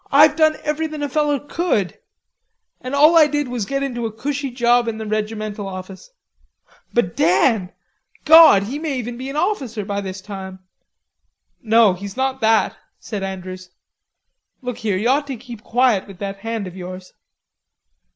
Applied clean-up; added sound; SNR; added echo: none; none; none; none.